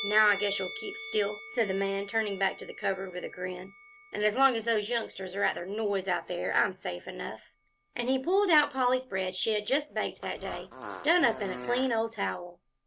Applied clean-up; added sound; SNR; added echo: none; Musical instrument + Fart; 15 dB; none.